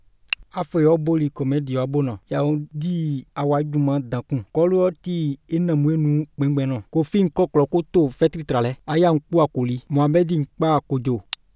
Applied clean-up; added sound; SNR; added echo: none; none; none; none.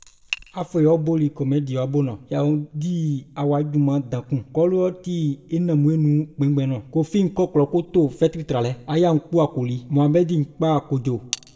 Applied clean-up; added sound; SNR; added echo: none; none; none; reverberation time 0.6 s.